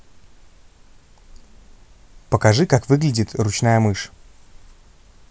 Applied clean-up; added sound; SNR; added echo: none; none; none; none.